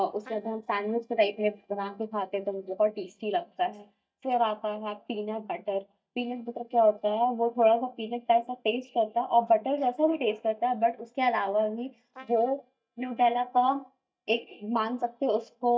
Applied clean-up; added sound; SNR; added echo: neural mask model DeepFilterNet 3.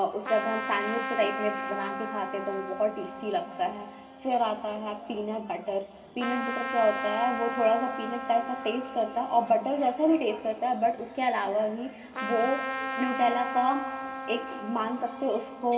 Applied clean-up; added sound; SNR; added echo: none; Trumpet; 8 dB; reverberation time 2.1 s.